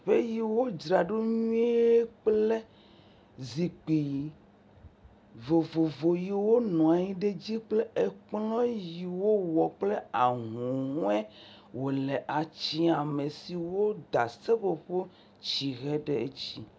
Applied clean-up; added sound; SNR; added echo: none; none; none; none.